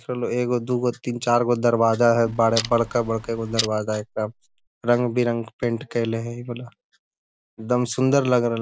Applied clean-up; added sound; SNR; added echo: none; Clock; 11 dB; none.